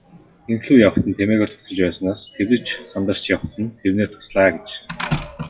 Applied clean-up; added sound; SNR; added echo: classical method WPE with log-MMSE.